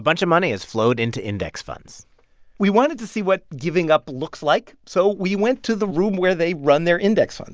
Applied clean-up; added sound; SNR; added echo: none; none; none; none.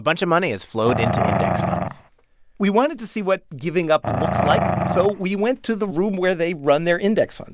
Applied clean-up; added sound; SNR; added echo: none; Growling; 0 dB; none.